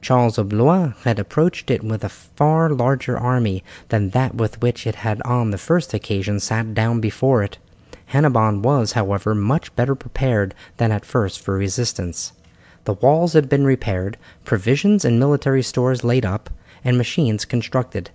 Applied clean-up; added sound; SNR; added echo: none; none; none; none.